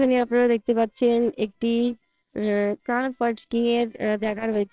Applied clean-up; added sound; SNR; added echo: neural separator model SepFormer WHAMR!.